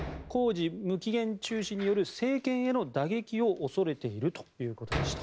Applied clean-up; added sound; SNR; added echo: none; Door; 12 dB; none.